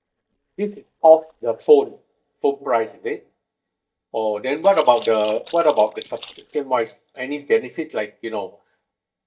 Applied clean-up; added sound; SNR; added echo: neural mask model DeepFilterNet 3.